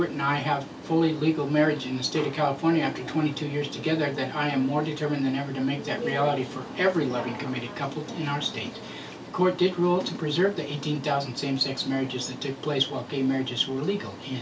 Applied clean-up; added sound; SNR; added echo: none; none; none; none.